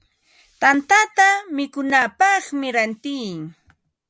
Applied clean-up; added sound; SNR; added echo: none; none; none; none.